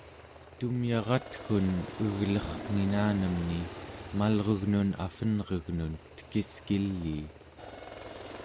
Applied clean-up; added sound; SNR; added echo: none; Aircraft; 13 dB; none.